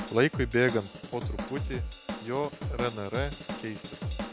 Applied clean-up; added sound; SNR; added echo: none; Drum / Drum kit; 5 dB; none.